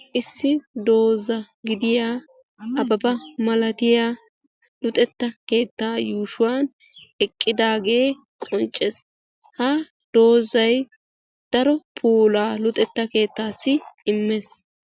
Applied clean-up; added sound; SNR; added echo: none; none; none; none.